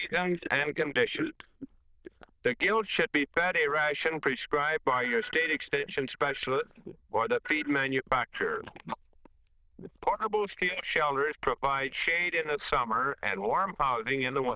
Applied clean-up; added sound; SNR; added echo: neural diffusion model UNIVERSE++.